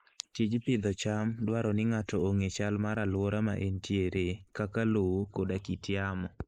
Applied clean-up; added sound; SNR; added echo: neural mask model Resemble Enhance denoiser.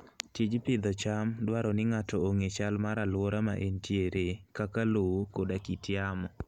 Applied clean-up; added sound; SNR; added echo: none; none; none; none.